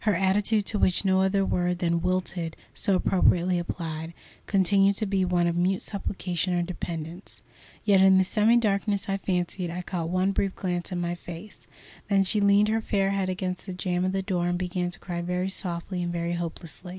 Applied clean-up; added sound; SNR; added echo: none; none; none; none.